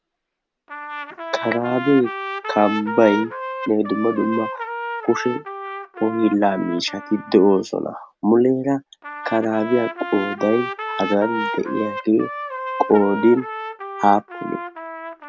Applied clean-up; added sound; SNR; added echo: none; Trumpet; 9 dB; none.